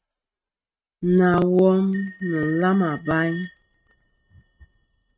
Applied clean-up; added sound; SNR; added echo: neural mask model RNNoise.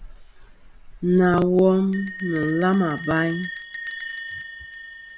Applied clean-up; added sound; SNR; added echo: none; Bell; 13 dB; none.